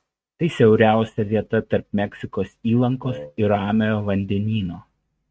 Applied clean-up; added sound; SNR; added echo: neural mask model RNNoise.